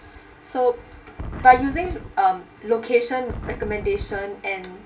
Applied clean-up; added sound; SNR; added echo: none; Wind; 10 dB; reverberation time 0.2 s.